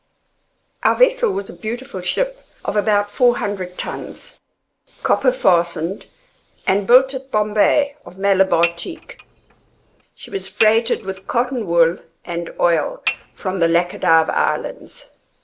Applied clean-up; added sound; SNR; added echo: none; Dishes, pots, and pans / Chink, clink; 11 dB; none.